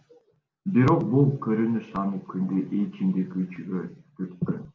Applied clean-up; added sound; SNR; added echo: none; none; none; none.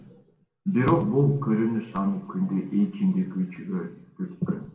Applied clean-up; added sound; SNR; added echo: none; none; none; reverberation time 0.5 s.